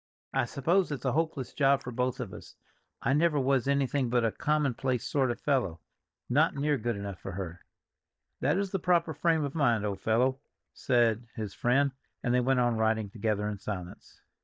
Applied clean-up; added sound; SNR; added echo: neural mask model DeepFilterNet 3.